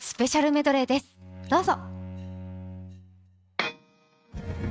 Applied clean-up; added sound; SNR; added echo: neural mask model RNNoise.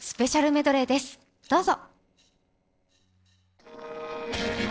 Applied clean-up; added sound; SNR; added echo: neural separator model SepFormer DNS4.